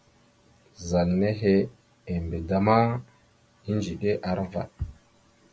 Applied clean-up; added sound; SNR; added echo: none; none; none; none.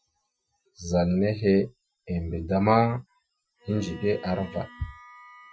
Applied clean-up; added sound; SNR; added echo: classical method Wiener filter.